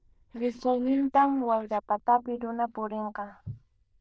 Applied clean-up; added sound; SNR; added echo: neural diffusion model UNIVERSE++.